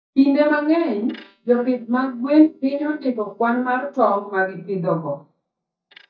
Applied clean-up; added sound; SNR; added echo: neural mask model DeepFilterNet 3.